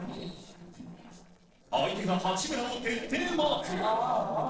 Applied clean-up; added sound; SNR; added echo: neural separator model SepFormer DNS4.